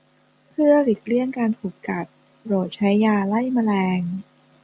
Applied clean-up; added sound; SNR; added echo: none; none; none; none.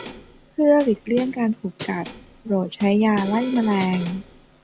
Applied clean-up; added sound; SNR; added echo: none; Snare drum; 12 dB; none.